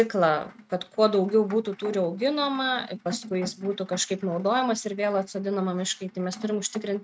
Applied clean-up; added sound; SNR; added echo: neural mask model RNNoise.